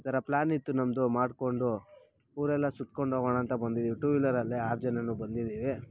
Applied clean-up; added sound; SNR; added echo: none; none; none; none.